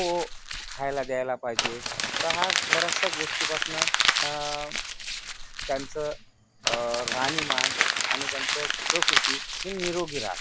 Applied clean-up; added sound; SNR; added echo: none; Crumpling, crinkling; -4 dB; none.